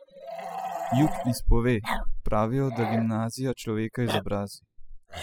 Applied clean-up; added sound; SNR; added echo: classical method spectral subtraction.